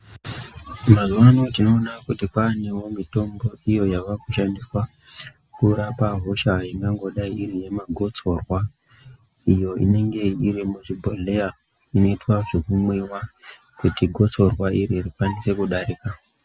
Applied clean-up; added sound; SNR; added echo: none; none; none; none.